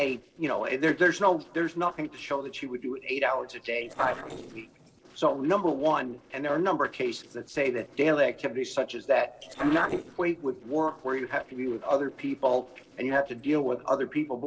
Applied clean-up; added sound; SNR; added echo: neural separator model SepFormer DNS4.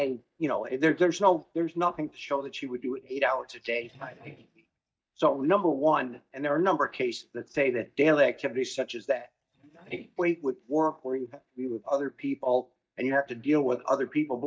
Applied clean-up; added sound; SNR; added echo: neural mask model DeepFilterNet 3.